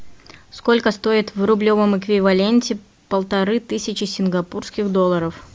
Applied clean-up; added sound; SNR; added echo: none; none; none; none.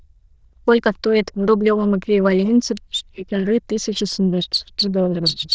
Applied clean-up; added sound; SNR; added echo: neural diffusion model UNIVERSE++.